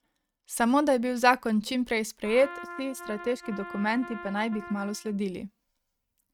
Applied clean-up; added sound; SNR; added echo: neural mask model RNNoise.